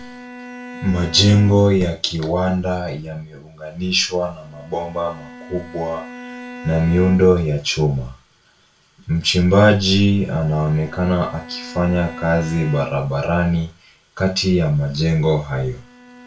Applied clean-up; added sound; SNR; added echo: none; Bowed string instrument; 19 dB; reverberation time 0.3 s.